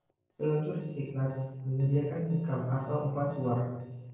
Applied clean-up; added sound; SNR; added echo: neural separator model SepFormer DNS4.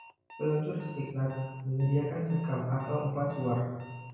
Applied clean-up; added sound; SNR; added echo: none; Alarm; 19 dB; reverberation time 1.0 s.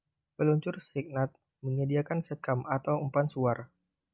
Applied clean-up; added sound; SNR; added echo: none; none; none; none.